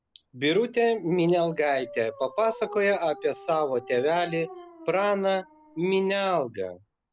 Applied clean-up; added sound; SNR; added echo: none; Dog; 19 dB; none.